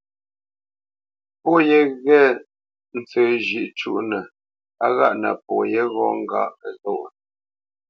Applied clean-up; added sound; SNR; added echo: none; none; none; none.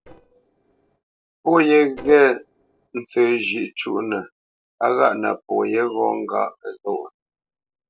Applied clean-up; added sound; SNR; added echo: neural separator model SepFormer DNS4.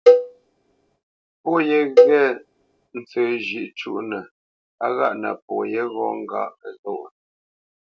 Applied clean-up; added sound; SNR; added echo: none; Cowbell; -5 dB; none.